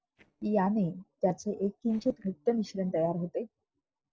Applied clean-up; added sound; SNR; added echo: neural separator model SepFormer DNS4.